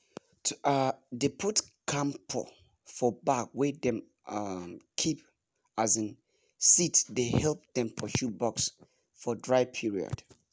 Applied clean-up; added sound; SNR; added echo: none; none; none; none.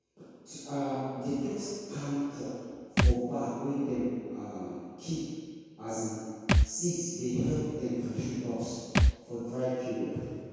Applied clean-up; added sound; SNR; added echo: none; Thump, thud; -5 dB; reverberation time 2.0 s.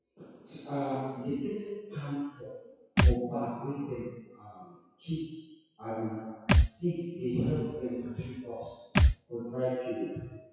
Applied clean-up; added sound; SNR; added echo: classical method WPE with log-MMSE.